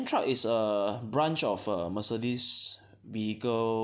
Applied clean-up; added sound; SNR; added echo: none; none; none; none.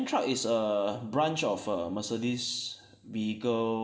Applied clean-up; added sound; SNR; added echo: none; none; none; reverberation time 0.7 s.